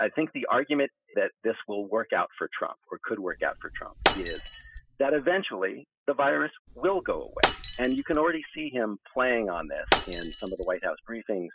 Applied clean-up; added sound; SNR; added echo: classical method spectral subtraction.